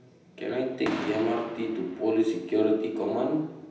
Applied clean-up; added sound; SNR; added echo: none; Fireworks; 13 dB; reverberation time 0.9 s.